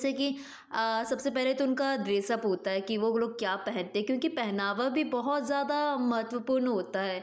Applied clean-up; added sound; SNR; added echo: neural mask model Resemble Enhance denoiser.